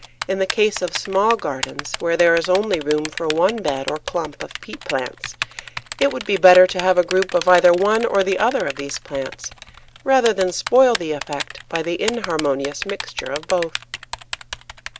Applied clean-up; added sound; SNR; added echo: none; Typing; 12 dB; none.